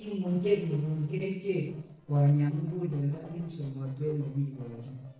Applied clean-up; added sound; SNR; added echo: neural separator model SepFormer DNS4.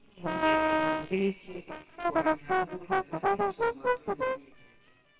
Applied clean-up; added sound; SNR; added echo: neural separator model SepFormer WHAMR!.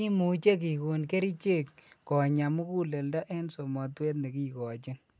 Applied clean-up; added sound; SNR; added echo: none; none; none; none.